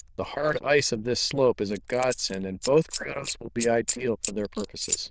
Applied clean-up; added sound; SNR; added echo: neural diffusion model UNIVERSE++.